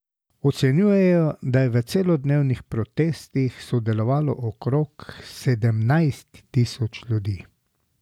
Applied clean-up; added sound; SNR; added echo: none; none; none; none.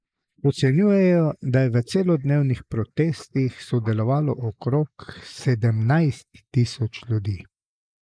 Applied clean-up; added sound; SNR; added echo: neural mask model Resemble Enhance denoiser.